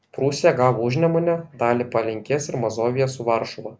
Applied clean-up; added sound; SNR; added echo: none; none; none; none.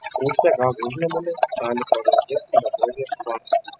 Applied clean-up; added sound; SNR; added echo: classical method spectral subtraction.